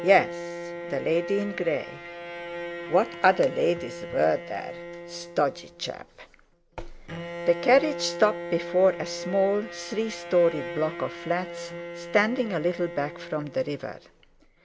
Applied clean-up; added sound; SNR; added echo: none; Bowed string instrument; 11 dB; none.